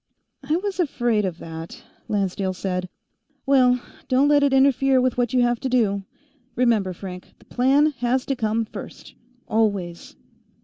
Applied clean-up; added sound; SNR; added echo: none; none; none; none.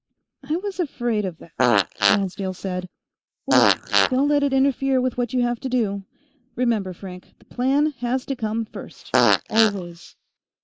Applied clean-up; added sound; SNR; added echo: neural mask model Resemble Enhance denoiser.